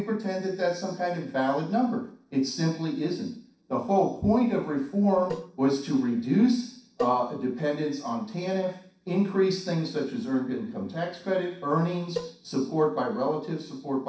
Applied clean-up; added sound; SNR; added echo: neural separator model SepFormer DNS4.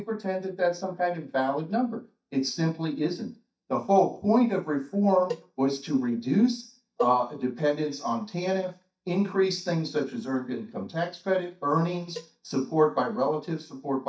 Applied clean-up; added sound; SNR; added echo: neural mask model DeepFilterNet 3.